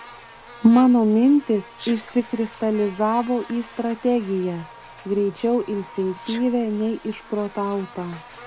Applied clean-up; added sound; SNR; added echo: none; Buzz + Sneeze; 20 dB; none.